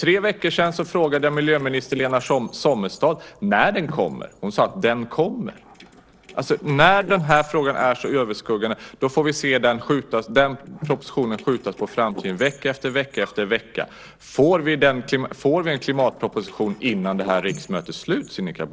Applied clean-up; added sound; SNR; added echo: neural separator model SepFormer DNS4.